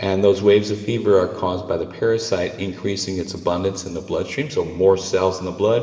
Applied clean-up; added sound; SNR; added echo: none; none; none; reverberation time 2.8 s.